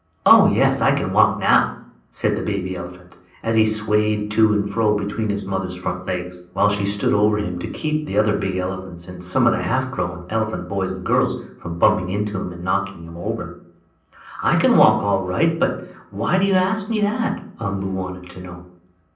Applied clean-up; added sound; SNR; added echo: none; none; none; reverberation time 0.6 s.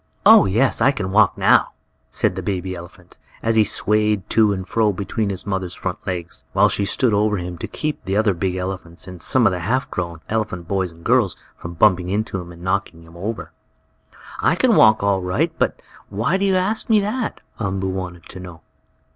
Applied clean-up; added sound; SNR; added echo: none; none; none; none.